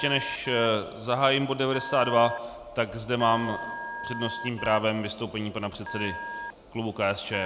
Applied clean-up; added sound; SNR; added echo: none; Telephone; 11 dB; none.